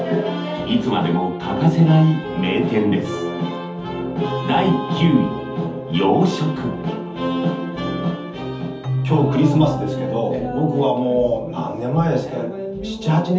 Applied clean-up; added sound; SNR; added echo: none; Keyboard (musical); 14 dB; reverberation time 0.5 s.